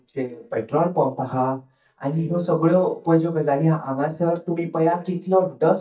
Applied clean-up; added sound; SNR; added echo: neural mask model DeepFilterNet 3.